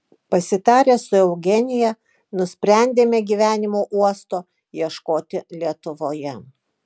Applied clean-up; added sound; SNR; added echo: none; none; none; none.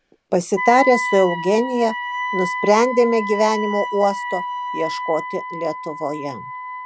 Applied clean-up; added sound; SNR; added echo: none; Wind instrument, woodwind instrument; 6 dB; none.